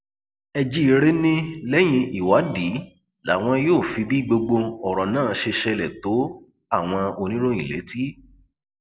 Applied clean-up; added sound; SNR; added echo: none; none; none; none.